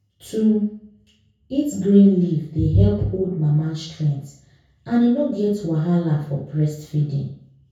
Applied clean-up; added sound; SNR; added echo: none; none; none; reverberation time 0.6 s.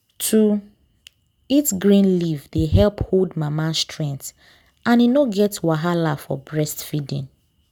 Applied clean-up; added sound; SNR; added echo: none; none; none; none.